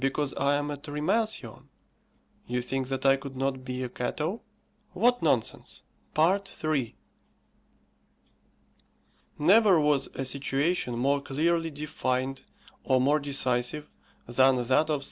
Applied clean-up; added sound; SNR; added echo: none; none; none; none.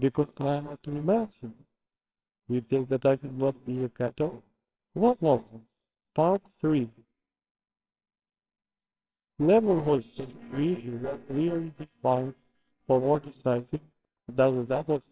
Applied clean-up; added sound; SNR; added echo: neural separator model SepFormer WHAMR!.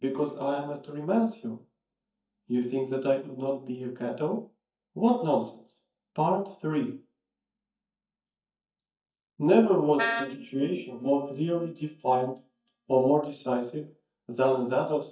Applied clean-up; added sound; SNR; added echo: neural mask model DeepFilterNet 3.